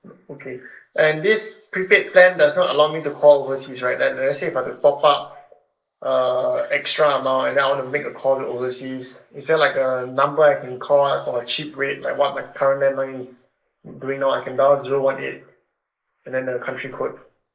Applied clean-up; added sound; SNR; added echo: neural mask model Resemble Enhance denoiser.